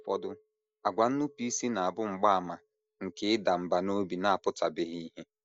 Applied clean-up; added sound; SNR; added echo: neural mask model DeepFilterNet 3.